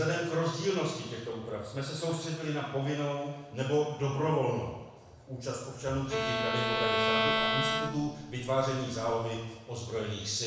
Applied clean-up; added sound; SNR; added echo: none; Bowed string instrument; -1 dB; reverberation time 1.0 s.